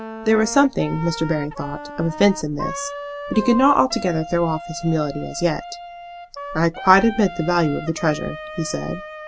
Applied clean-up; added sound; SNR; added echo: none; Wind instrument, woodwind instrument; 12 dB; none.